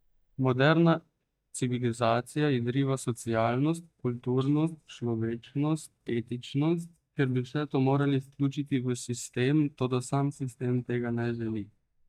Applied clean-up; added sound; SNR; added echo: neural mask model DeepFilterNet 3.